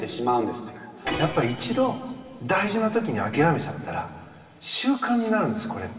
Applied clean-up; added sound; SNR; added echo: none; none; none; reverberation time 2.9 s.